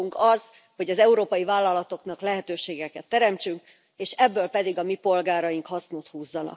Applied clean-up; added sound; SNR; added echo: none; none; none; none.